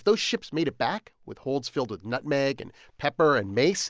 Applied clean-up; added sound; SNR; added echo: none; none; none; none.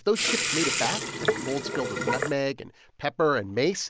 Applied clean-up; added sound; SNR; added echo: none; Sink (filling or washing) / Water tap, faucet; 0 dB; none.